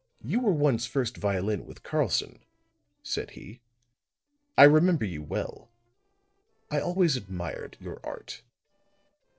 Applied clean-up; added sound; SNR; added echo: neural separator model SepFormer DNS4.